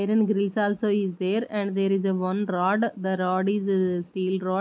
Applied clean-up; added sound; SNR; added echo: none; none; none; none.